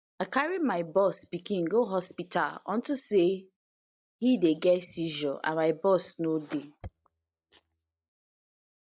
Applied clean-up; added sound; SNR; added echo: neural mask model DeepFilterNet 3.